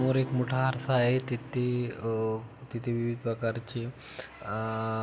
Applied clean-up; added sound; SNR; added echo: none; Acoustic guitar; 16 dB; none.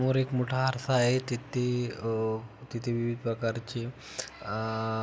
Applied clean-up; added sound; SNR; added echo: none; none; none; none.